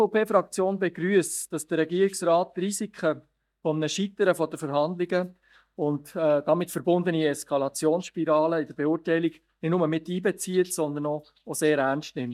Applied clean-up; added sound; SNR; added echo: neural mask model DeepFilterNet 3.